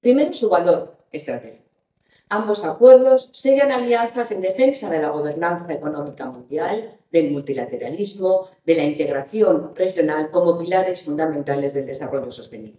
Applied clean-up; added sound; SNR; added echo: neural mask model DeepFilterNet 3.